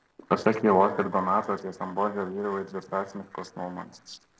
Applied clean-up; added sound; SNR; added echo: neural separator model SepFormer DNS4.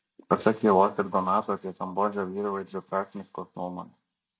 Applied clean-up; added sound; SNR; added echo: neural mask model DeepFilterNet 3.